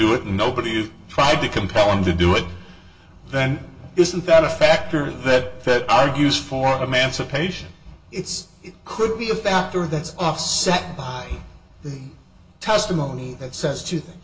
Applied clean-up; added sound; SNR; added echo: none; none; none; reverberation time 0.2 s.